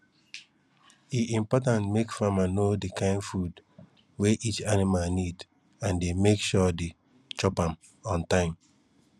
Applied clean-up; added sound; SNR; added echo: none; none; none; none.